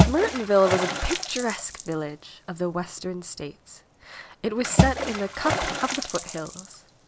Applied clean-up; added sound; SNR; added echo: none; Water / Splash, splatter; 0 dB; none.